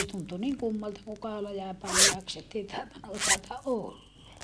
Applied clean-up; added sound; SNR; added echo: none; Zipper (clothing); -3 dB; none.